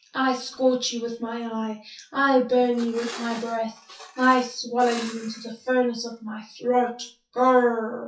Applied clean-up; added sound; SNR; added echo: classical method WPE with log-MMSE.